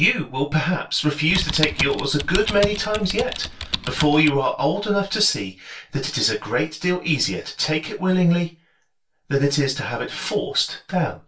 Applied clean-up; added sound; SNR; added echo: none; Typing; 6 dB; reverberation time 0.2 s.